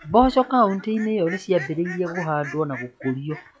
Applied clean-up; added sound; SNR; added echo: classical method log-MMSE.